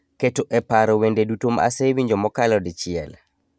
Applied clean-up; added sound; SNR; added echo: none; none; none; none.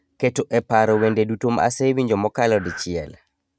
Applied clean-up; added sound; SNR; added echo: neural mask model RNNoise.